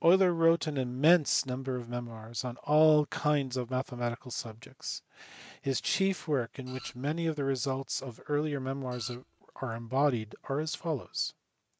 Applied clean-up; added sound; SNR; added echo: neural mask model RNNoise.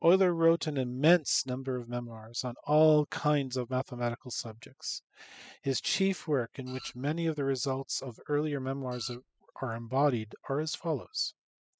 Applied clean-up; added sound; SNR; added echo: classical method spectral subtraction.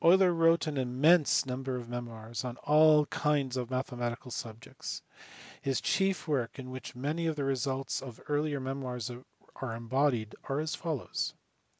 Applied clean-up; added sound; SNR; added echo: none; none; none; none.